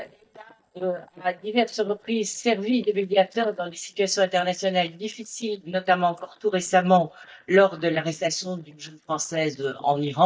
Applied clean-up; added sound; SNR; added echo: neural mask model DeepFilterNet 3.